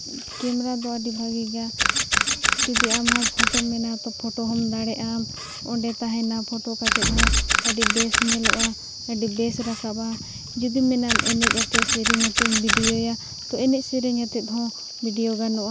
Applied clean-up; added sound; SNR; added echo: none; Camera + Door / Wood; -2 dB; none.